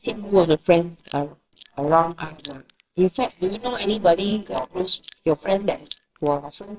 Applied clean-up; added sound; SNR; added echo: neural separator model SepFormer WHAMR!.